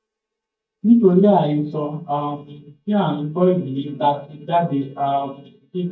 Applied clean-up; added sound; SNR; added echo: neural mask model DeepFilterNet 3.